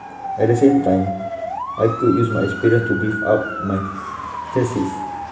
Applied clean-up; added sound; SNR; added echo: none; Motor vehicle (road) / Siren; 8 dB; reverberation time 0.8 s.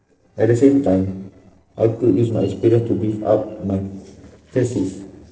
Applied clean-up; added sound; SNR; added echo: neural separator model SepFormer DNS4.